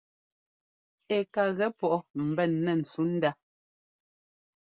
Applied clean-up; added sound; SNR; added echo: none; none; none; none.